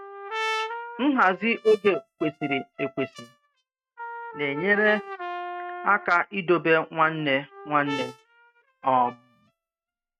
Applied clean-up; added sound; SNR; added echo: neural mask model RNNoise.